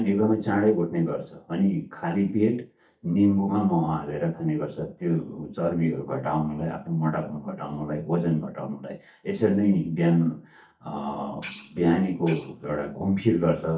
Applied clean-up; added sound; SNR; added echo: neural mask model DeepFilterNet 3.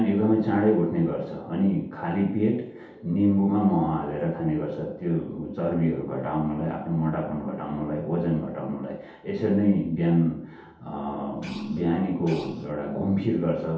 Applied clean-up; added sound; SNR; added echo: none; Breathing; 19 dB; reverberation time 0.8 s.